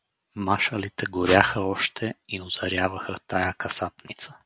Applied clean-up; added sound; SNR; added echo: none; Writing; 8 dB; none.